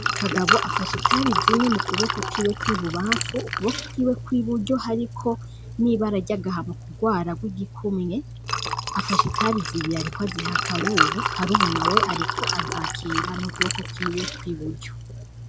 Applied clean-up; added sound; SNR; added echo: none; Liquid; 0 dB; none.